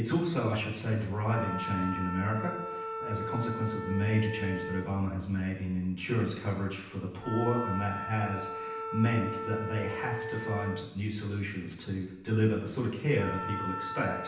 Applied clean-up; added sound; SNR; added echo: none; Wind instrument, woodwind instrument; 8 dB; reverberation time 0.9 s.